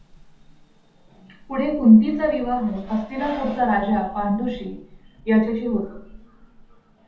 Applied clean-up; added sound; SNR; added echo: none; Rain; 20 dB; reverberation time 0.6 s.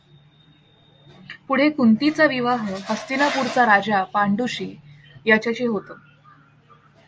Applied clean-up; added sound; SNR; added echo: none; none; none; none.